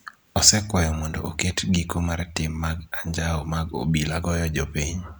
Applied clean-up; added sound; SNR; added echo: none; none; none; none.